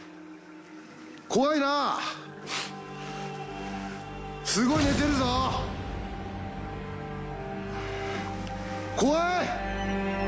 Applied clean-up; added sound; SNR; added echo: none; none; none; none.